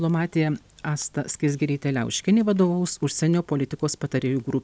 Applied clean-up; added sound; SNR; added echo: none; none; none; none.